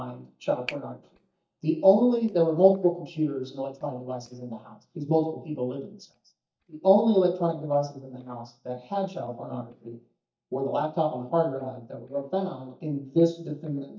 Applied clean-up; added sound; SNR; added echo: neural mask model DeepFilterNet 3.